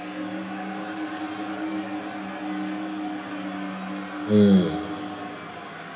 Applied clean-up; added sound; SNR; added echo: none; none; none; none.